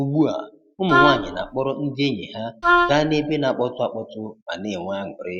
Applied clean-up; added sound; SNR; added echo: none; Wind instrument, woodwind instrument; -2 dB; none.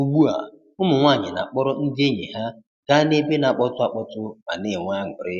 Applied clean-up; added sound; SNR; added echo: none; none; none; none.